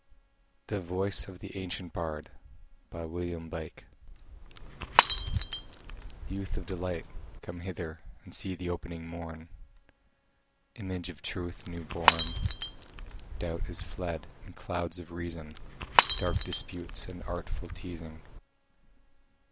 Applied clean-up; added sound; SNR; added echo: none; Shatter / Crushing; -4 dB; none.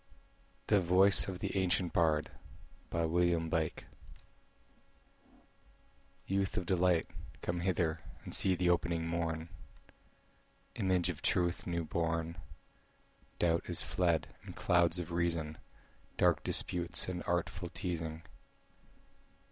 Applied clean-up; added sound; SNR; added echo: none; none; none; none.